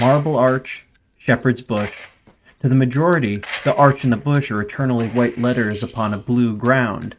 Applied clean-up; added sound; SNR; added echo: neural mask model RNNoise.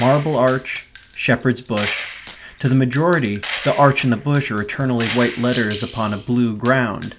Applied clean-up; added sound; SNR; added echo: none; Gunshot, gunfire; 10 dB; none.